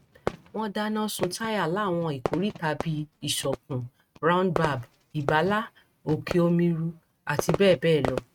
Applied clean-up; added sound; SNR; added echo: neural mask model RNNoise.